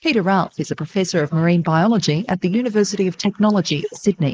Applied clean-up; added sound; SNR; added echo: neural mask model Resemble Enhance denoiser.